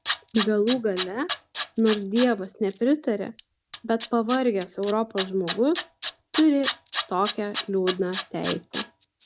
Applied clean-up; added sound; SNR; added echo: none; Tools; 10 dB; none.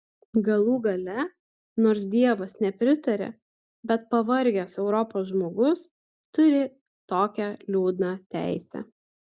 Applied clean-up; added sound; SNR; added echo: none; none; none; none.